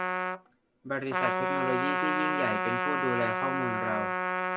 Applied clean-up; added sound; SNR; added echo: none; Trumpet; -4 dB; none.